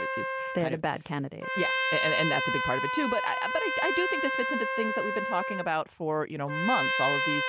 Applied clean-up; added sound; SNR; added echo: none; Trumpet; -1 dB; none.